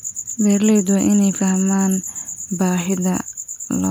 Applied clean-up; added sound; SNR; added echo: none; none; none; none.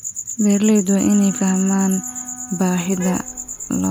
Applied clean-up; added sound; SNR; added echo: none; Wind instrument, woodwind instrument + Traffic noise, roadway noise / Vehicle horn, car horn, honking; 20 dB; none.